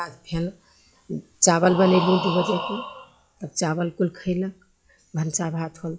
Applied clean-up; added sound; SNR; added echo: classical method log-MMSE.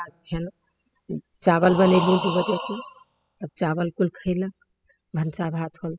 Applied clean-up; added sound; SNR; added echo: classical method spectral subtraction.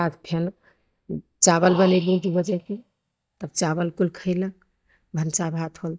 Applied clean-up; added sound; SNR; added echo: neural mask model DeepFilterNet 3.